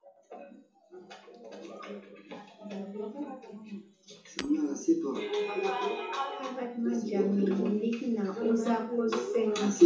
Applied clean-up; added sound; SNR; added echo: none; Shatter; 17 dB; reverberation time 0.8 s.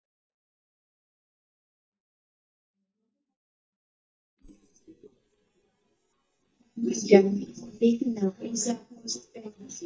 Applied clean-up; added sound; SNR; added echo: neural mask model DeepFilterNet 3.